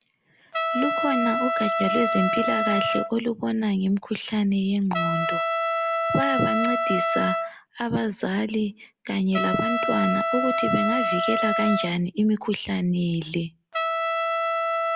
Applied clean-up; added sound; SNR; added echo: none; Trumpet; 1 dB; none.